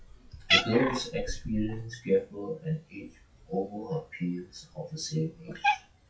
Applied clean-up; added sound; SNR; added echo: classical method WPE with log-MMSE.